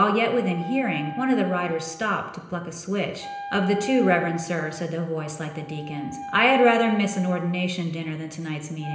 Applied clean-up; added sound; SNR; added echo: none; Wind instrument, woodwind instrument; 14 dB; reverberation time 0.9 s.